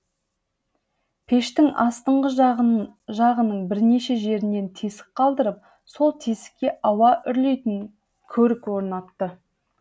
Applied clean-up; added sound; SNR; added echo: none; none; none; none.